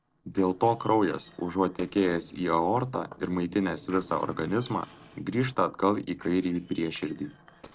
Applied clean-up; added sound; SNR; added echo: neural separator model SepFormer DNS4.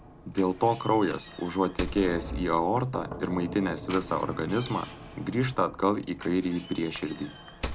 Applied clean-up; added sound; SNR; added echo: none; Knock / Slam; 11 dB; none.